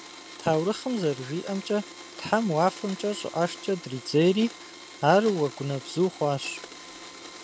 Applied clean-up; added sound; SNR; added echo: none; Domestic sounds, home sounds; 16 dB; none.